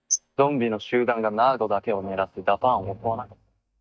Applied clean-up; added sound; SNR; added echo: neural mask model DeepFilterNet 3.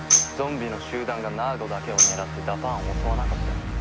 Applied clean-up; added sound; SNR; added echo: none; Tambourine; -1 dB; none.